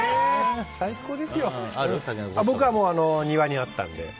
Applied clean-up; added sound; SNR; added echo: none; none; none; none.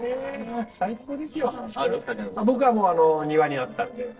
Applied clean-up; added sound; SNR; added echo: neural separator model SepFormer DNS4.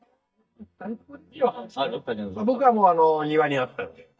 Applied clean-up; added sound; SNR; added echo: neural mask model DeepFilterNet 3.